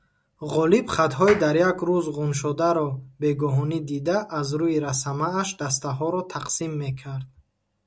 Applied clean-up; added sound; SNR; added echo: none; Clapping; 14 dB; none.